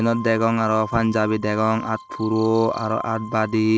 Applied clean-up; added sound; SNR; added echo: neural mask model RNNoise.